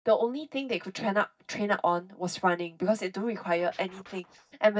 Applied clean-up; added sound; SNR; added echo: neural mask model DeepFilterNet 3.